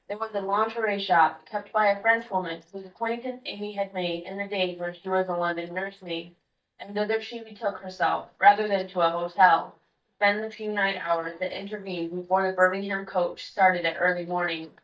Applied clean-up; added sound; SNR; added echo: neural mask model DeepFilterNet 3.